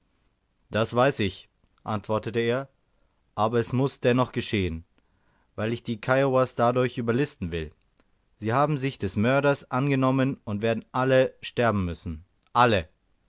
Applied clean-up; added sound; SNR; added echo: none; none; none; none.